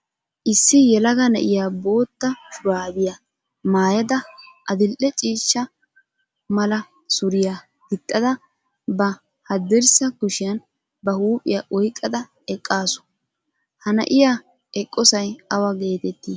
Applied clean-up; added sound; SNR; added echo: none; none; none; none.